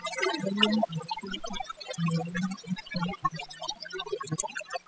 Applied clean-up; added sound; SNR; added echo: classical method spectral subtraction.